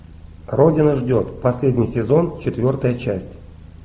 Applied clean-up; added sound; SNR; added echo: none; none; none; none.